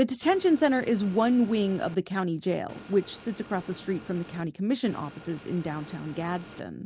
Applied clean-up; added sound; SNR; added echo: none; Motor vehicle (road) / Engine; 18 dB; none.